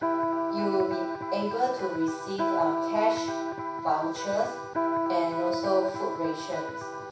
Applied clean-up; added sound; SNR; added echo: none; Electric guitar; 0 dB; reverberation time 0.7 s.